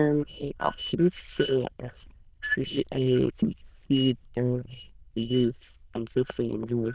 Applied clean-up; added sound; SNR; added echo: neural diffusion model UNIVERSE++.